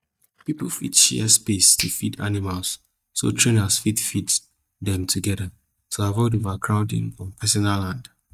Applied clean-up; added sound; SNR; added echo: neural mask model DeepFilterNet 3.